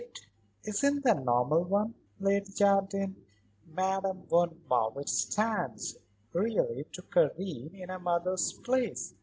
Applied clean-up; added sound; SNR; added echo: none; none; none; none.